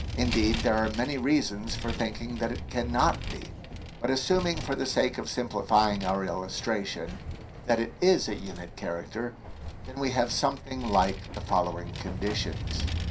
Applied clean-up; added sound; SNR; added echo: none; Vehicle; 7 dB; reverberation time 0.3 s.